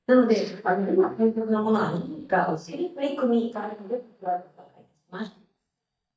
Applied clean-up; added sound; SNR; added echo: neural mask model DeepFilterNet 3.